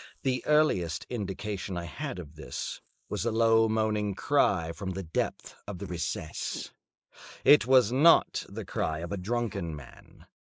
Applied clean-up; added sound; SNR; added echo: neural mask model Resemble Enhance denoiser.